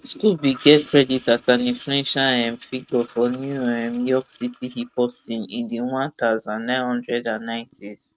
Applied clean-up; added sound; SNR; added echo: neural mask model RNNoise.